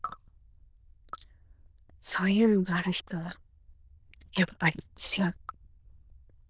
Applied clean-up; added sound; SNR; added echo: neural diffusion model UNIVERSE++.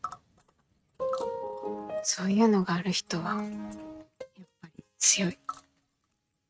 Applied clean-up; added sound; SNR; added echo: neural mask model RNNoise.